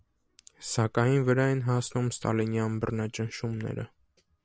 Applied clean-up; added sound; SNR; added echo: none; none; none; none.